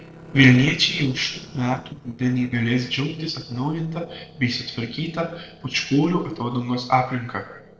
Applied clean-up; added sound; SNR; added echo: neural separator model SepFormer DNS4.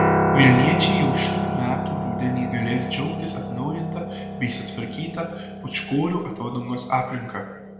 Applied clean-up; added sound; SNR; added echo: none; Piano; 1 dB; reverberation time 0.9 s.